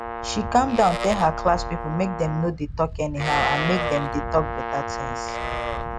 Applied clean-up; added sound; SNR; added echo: none; Livestock, farm animals, working animals + Brass instrument; 4 dB; none.